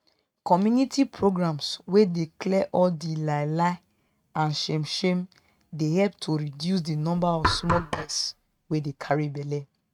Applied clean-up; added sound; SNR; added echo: neural mask model RNNoise.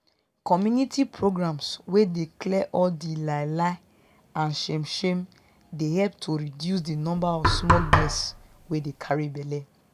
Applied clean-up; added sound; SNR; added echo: none; Knock; -1 dB; none.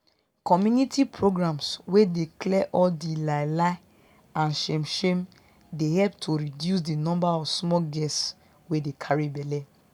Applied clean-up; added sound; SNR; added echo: none; none; none; none.